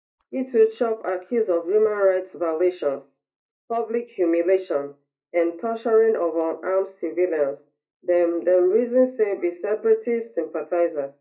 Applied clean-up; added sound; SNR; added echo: neural mask model DeepFilterNet 3.